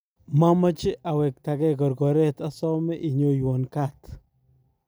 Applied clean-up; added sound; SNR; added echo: none; none; none; none.